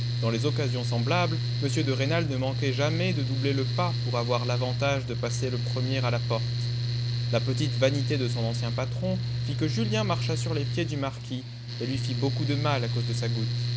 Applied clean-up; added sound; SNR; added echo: none; Mechanical fan; -2 dB; none.